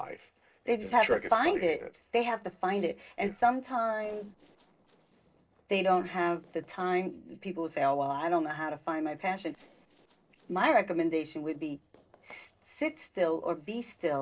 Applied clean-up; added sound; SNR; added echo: neural separator model SepFormer DNS4.